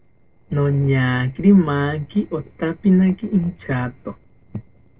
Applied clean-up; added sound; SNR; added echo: neural separator model SepFormer DNS4.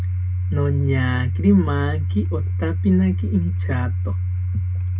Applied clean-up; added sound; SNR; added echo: none; Domestic sounds, home sounds; -1 dB; reverberation time 0.2 s.